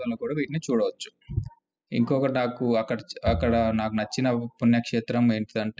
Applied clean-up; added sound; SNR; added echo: classical method spectral subtraction.